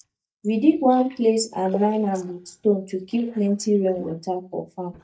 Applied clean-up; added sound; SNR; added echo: neural mask model DeepFilterNet 3.